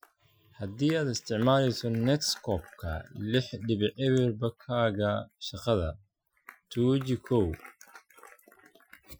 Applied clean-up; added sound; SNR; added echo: classical method Wiener filter.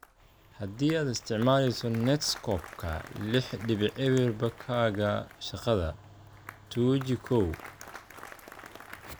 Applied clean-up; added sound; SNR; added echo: none; Applause; 18 dB; none.